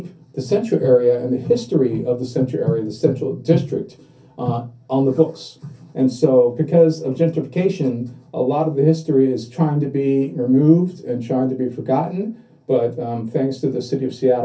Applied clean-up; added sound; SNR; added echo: none; none; none; reverberation time 0.3 s.